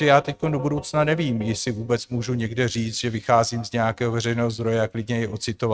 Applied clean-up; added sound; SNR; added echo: neural mask model RNNoise.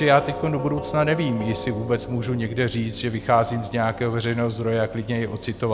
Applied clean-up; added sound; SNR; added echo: none; Doorbell; 12 dB; none.